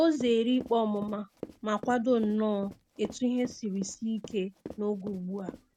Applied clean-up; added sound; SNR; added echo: none; Run; 16 dB; none.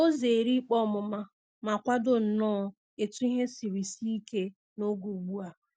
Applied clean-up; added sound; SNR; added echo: none; none; none; none.